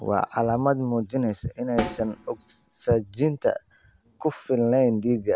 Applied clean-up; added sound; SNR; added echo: none; Snare drum; 10 dB; none.